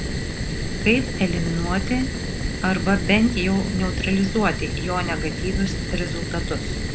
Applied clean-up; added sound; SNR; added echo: none; Fire; 2 dB; none.